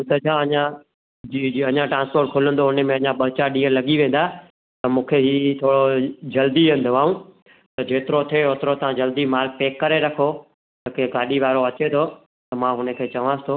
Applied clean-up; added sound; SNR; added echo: none; none; none; none.